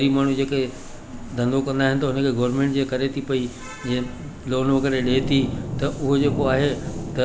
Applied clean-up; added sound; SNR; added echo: none; none; none; none.